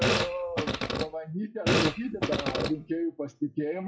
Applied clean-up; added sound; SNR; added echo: classical method WPE with log-MMSE.